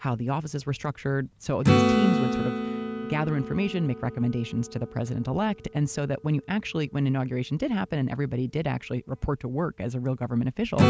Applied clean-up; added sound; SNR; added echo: none; Acoustic guitar / Strum; 2 dB; none.